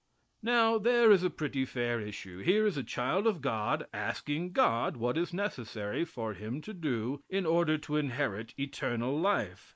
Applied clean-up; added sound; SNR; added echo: neural mask model Resemble Enhance denoiser.